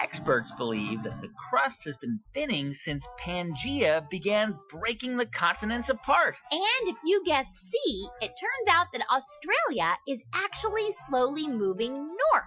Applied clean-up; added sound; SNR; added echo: classical method Wiener filter.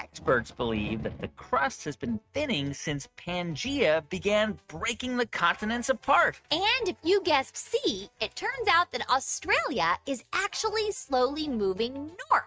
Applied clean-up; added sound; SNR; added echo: neural mask model RNNoise.